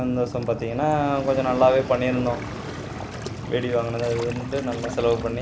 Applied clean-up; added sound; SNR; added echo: none; Waves, surf; 8 dB; none.